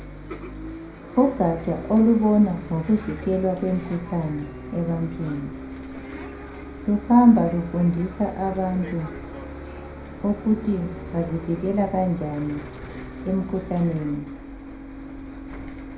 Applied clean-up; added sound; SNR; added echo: none; Bus; 12 dB; reverberation time 0.4 s.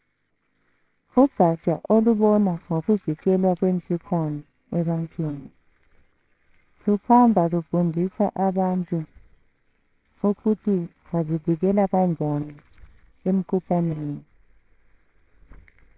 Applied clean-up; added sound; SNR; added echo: neural separator model SepFormer WHAMR!.